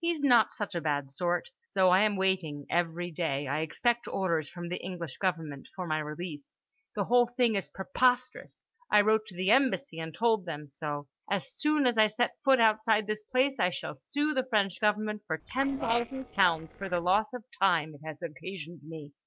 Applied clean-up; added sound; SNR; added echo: neural separator model SepFormer DNS4.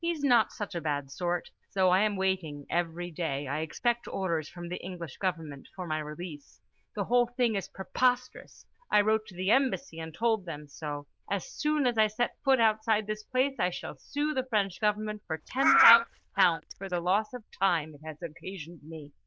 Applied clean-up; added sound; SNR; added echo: neural diffusion model UNIVERSE++.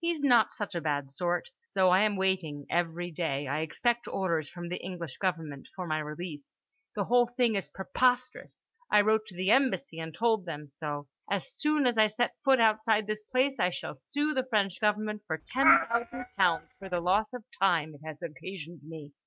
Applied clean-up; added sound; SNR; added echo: neural mask model RNNoise.